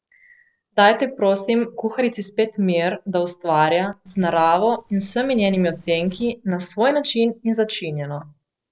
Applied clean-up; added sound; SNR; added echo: neural separator model SepFormer DNS4.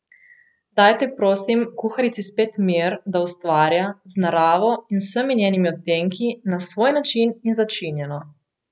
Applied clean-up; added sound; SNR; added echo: none; none; none; none.